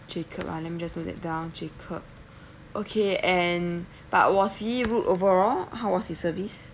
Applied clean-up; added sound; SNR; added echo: none; none; none; none.